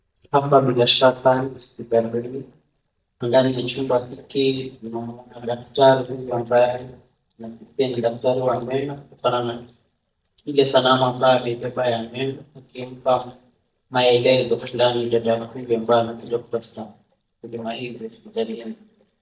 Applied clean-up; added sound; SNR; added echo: neural mask model DeepFilterNet 3.